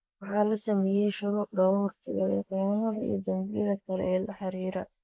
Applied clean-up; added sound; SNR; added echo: neural mask model Resemble Enhance denoiser.